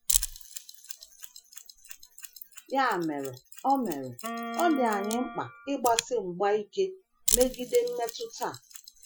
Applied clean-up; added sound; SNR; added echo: classical method Wiener filter.